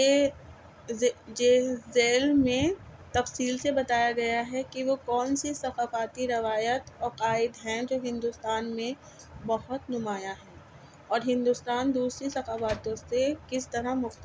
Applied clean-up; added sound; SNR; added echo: none; Microwave oven; 18 dB; none.